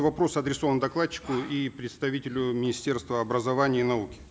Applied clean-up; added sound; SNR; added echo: none; none; none; none.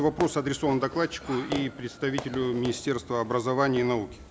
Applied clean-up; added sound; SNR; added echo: none; Fireworks; 14 dB; none.